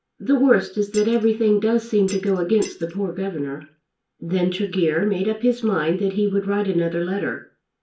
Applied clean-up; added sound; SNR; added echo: none; Shatter; 19 dB; reverberation time 0.3 s.